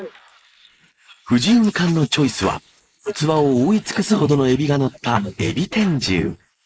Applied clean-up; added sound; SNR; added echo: neural mask model Resemble Enhance denoiser.